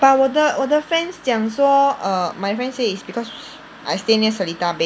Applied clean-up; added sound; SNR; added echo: none; none; none; none.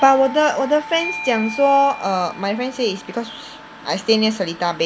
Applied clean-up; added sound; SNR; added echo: none; Doorbell; 15 dB; none.